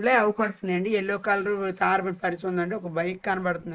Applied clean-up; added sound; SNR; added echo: neural mask model Resemble Enhance denoiser.